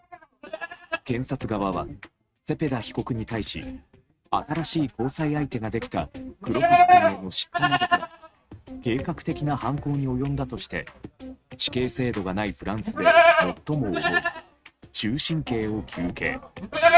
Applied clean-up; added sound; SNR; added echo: neural mask model RNNoise.